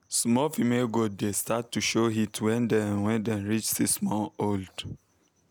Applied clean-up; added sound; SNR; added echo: none; none; none; none.